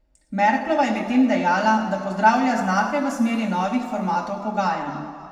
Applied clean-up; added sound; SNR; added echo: none; none; none; reverberation time 2.0 s.